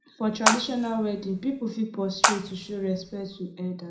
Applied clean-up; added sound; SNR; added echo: none; Water / Splash, splatter; 0 dB; reverberation time 0.4 s.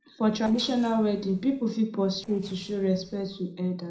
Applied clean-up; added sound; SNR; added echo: neural separator model SepFormer DNS4.